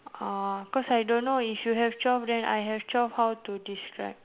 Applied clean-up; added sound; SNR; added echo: none; none; none; none.